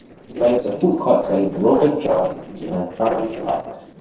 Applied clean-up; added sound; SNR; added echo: neural separator model SepFormer DNS4.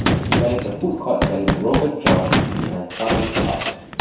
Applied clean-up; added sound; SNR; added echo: none; Gunshot, gunfire; -2 dB; reverberation time 0.7 s.